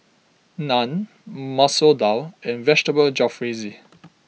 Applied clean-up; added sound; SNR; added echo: none; none; none; none.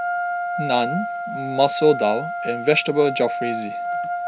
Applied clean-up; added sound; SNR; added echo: none; Wind instrument, woodwind instrument; 4 dB; none.